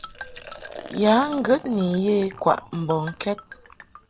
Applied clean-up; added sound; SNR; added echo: none; Marimba, xylophone + Liquid; 16 dB; none.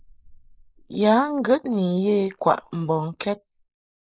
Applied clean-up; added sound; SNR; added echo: neural mask model Resemble Enhance denoiser.